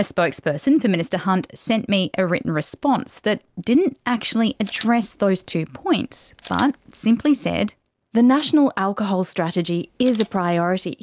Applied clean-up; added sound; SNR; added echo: none; Camera; 19 dB; none.